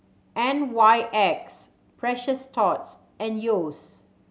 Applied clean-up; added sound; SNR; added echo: none; none; none; none.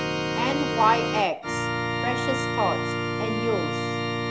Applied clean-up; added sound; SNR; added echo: none; Organ; -1 dB; none.